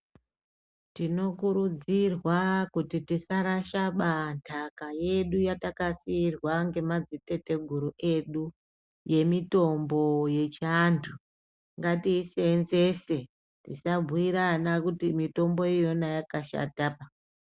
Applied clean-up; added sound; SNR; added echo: none; none; none; none.